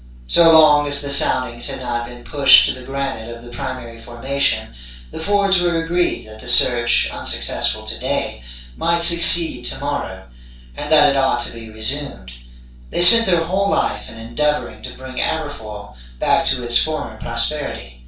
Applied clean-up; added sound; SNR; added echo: none; none; none; reverberation time 0.3 s.